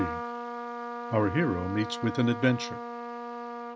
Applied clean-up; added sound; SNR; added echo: none; Trumpet; 6 dB; none.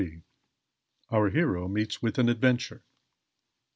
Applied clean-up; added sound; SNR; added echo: none; none; none; none.